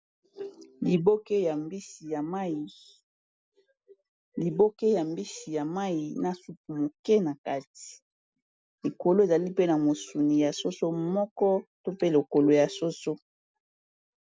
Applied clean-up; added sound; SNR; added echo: none; none; none; none.